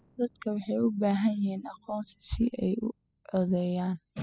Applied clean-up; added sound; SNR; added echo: classical method spectral subtraction.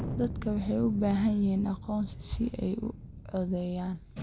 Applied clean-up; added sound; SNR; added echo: none; Thunder; 10 dB; none.